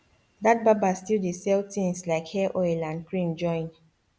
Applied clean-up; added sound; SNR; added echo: none; none; none; none.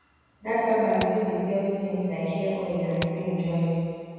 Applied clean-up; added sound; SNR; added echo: none; Crack; 14 dB; reverberation time 2.1 s.